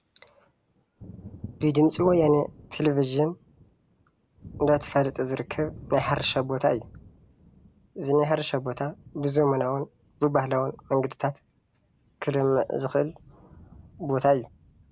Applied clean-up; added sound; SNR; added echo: none; Thunder; 19 dB; none.